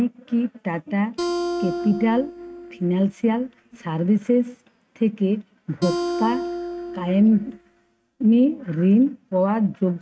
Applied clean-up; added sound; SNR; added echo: neural mask model RNNoise.